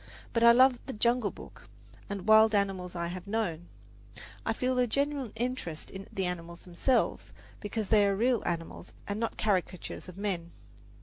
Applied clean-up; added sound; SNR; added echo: none; none; none; none.